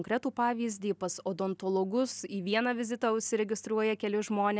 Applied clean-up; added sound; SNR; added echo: none; none; none; none.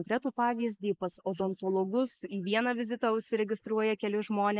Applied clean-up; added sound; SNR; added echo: neural mask model Resemble Enhance denoiser.